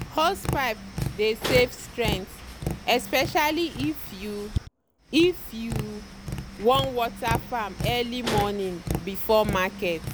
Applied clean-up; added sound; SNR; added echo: none; Tap; 6 dB; none.